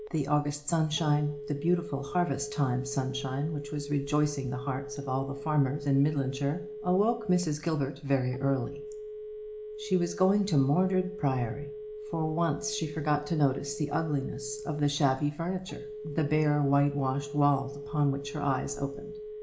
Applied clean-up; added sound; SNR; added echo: none; Telephone; 11 dB; reverberation time 0.4 s.